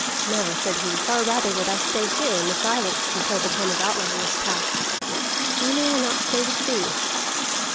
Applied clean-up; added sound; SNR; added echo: none; Water tap, faucet; -4 dB; none.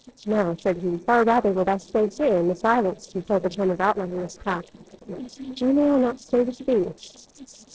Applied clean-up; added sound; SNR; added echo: neural separator model SepFormer DNS4.